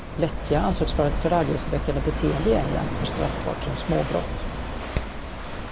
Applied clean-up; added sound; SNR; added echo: none; Hammer + Walk, footsteps / Waves, surf / Wind; 2 dB; none.